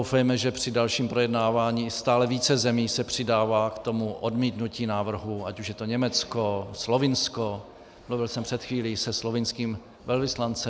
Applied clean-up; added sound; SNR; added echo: none; none; none; none.